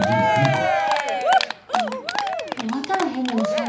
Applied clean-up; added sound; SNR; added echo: none; Cheering; -5 dB; reverberation time 0.7 s.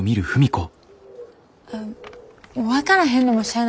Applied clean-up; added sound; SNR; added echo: none; none; none; none.